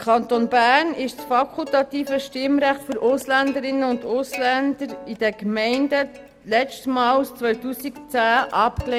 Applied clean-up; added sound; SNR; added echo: none; Plucked string instrument; 18 dB; none.